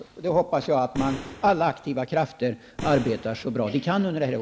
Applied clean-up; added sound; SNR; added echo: none; Boom; 12 dB; none.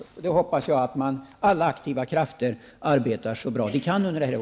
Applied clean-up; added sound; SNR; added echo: none; none; none; none.